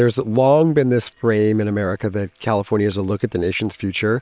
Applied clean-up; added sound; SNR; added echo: neural separator model SepFormer WHAM!.